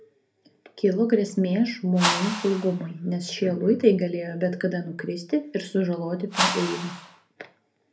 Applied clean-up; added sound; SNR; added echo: none; Whoosh, swoosh, swish; 4 dB; reverberation time 0.3 s.